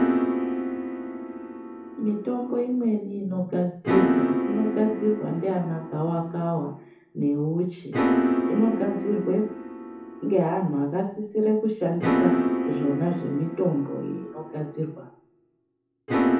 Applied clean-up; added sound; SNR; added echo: none; Piano; 1 dB; reverberation time 0.6 s.